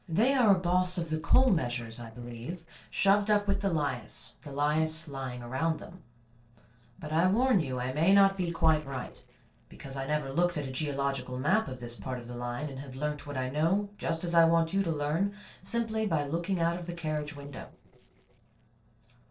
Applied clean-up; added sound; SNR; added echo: neural separator model SepFormer DNS4.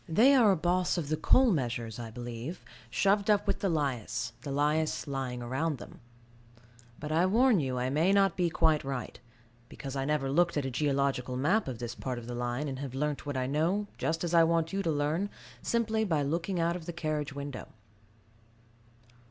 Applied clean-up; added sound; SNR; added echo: none; none; none; none.